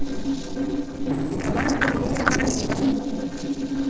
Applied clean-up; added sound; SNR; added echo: neural separator model SepFormer DNS4.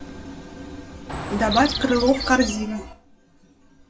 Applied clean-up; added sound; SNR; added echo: classical method WPE with log-MMSE.